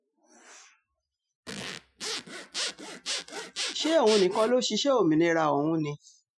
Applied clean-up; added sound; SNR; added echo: classical method Wiener filter.